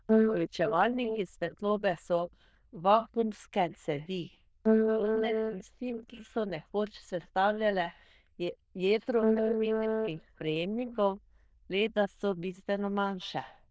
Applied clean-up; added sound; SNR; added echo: neural diffusion model UNIVERSE++.